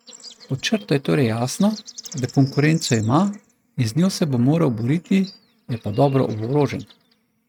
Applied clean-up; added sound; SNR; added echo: neural mask model RNNoise.